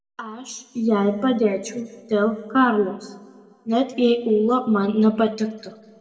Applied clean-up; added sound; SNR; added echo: none; none; none; reverberation time 1.1 s.